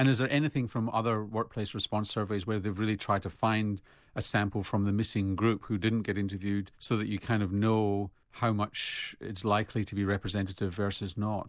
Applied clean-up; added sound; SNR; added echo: none; none; none; none.